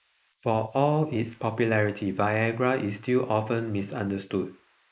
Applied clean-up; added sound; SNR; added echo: neural mask model Resemble Enhance denoiser.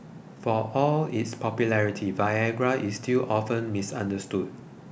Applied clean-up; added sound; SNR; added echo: none; none; none; none.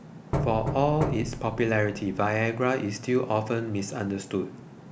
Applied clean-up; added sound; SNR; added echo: none; Knock; 6 dB; none.